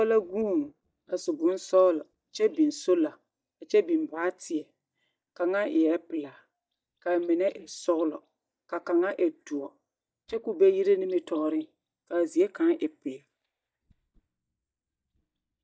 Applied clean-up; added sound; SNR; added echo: neural mask model DeepFilterNet 3.